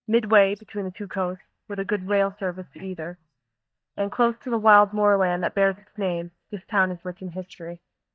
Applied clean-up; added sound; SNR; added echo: neural mask model DeepFilterNet 3.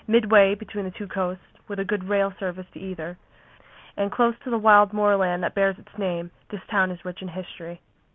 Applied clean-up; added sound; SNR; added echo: none; none; none; none.